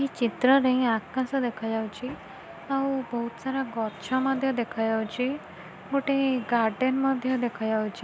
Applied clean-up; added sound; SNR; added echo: none; none; none; none.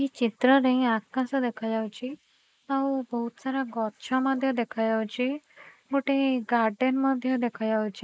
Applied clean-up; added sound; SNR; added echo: neural mask model Resemble Enhance denoiser.